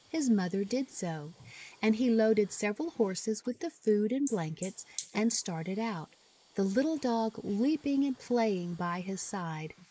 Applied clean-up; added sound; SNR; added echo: neural mask model Resemble Enhance denoiser.